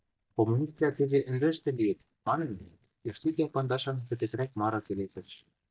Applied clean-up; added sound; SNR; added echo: neural mask model DeepFilterNet 3.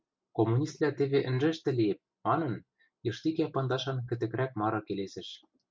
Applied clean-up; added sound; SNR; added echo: none; none; none; none.